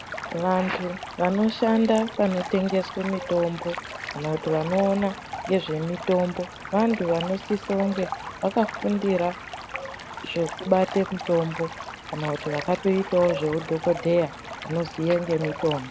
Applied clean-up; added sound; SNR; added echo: none; Stream; 11 dB; none.